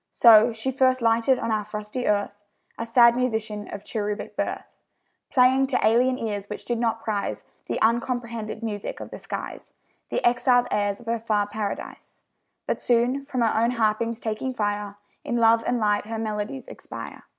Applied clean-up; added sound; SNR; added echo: none; none; none; none.